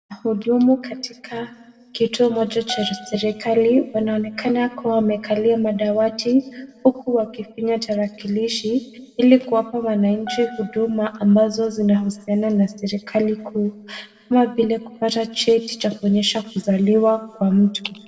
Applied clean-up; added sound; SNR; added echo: none; Piano; 17 dB; reverberation time 1.1 s.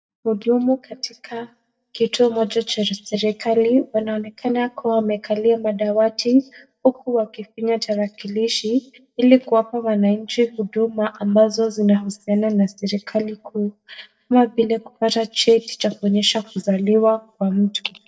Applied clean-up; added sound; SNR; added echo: neural mask model DeepFilterNet 3.